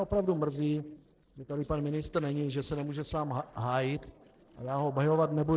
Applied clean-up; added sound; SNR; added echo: neural separator model SepFormer DNS4.